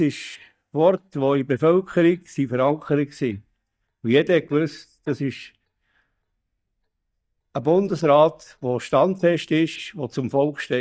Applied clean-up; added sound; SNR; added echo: neural mask model DeepFilterNet 3.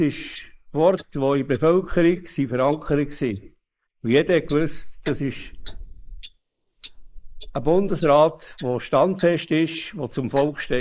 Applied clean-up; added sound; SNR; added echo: neural mask model Resemble Enhance denoiser.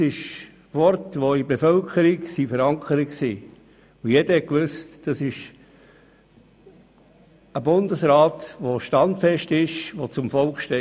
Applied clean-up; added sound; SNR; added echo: none; none; none; none.